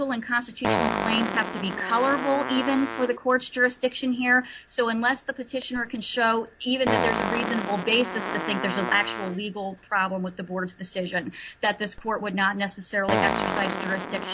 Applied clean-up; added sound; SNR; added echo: none; Fart; 5 dB; none.